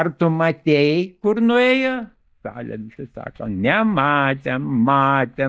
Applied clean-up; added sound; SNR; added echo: neural mask model DeepFilterNet 3.